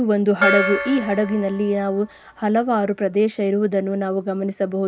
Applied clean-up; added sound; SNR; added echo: none; Gong; 7 dB; none.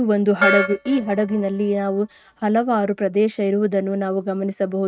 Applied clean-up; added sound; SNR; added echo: neural mask model RNNoise.